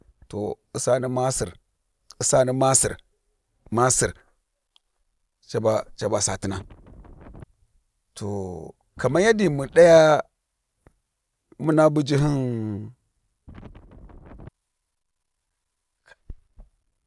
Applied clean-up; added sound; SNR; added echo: none; Wind; 19 dB; none.